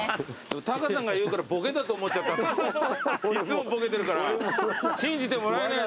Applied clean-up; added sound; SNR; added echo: none; none; none; none.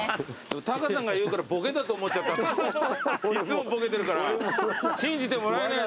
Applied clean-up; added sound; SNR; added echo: none; Coin (dropping); 20 dB; none.